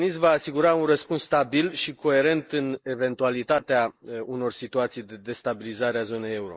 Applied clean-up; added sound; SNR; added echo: neural mask model Resemble Enhance denoiser.